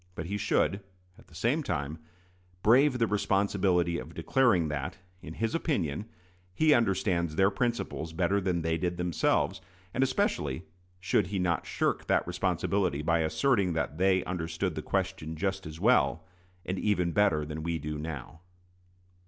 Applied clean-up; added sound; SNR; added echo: none; none; none; none.